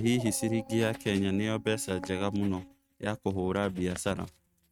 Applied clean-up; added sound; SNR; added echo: neural mask model RNNoise.